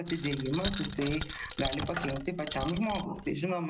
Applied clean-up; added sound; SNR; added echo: none; Coin (dropping); 2 dB; none.